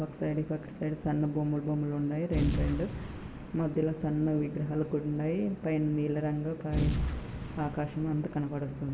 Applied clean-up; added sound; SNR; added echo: none; Boom; 7 dB; none.